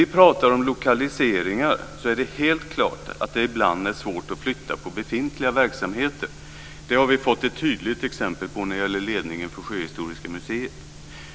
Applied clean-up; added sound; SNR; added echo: none; none; none; none.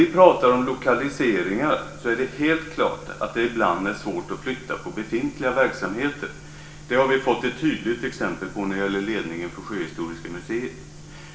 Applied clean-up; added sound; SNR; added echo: none; none; none; reverberation time 0.9 s.